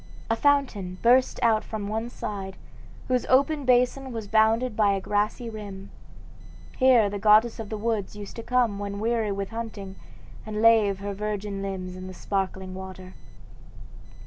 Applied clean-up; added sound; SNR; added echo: none; none; none; none.